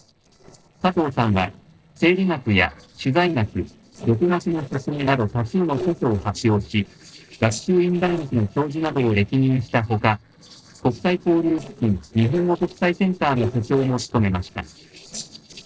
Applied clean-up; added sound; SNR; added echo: neural separator model SepFormer DNS4.